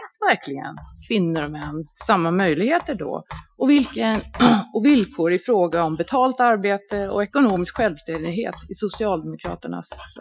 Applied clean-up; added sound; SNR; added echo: classical method Wiener filter.